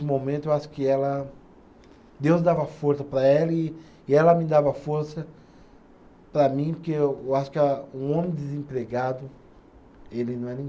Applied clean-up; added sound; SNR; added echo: none; none; none; none.